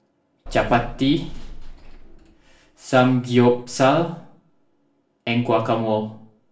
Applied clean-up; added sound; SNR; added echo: none; Bus / Engine; 12 dB; reverberation time 0.4 s.